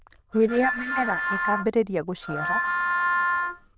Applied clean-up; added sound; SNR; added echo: neural diffusion model UNIVERSE++.